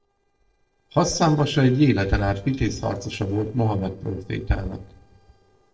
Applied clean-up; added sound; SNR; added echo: neural separator model SepFormer DNS4.